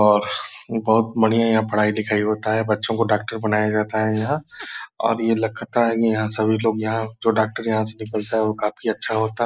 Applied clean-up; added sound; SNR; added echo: neural mask model Resemble Enhance denoiser.